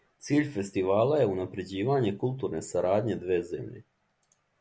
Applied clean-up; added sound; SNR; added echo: none; none; none; none.